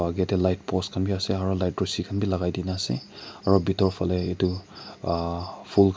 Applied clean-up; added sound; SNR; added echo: none; none; none; none.